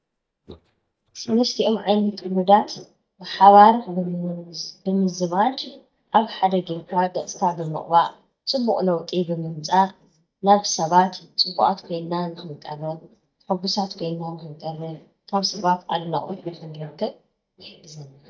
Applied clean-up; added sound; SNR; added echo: neural mask model DeepFilterNet 3.